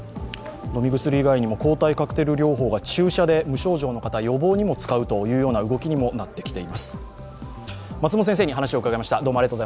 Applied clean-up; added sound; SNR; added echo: none; none; none; none.